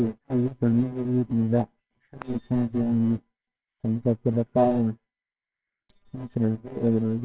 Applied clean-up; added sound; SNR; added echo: neural separator model SepFormer WHAMR!.